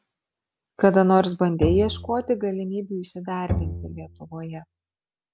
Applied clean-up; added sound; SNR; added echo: none; Bowed string instrument; 7 dB; none.